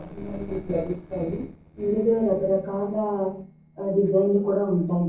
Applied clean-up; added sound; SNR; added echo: neural separator model SepFormer DNS4.